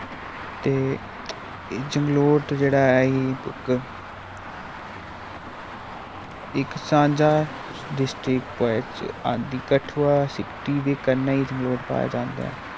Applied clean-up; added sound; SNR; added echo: none; Traffic noise, roadway noise; 12 dB; none.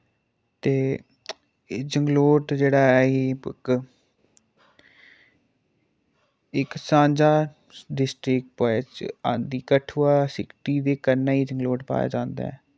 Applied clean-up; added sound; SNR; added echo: none; none; none; none.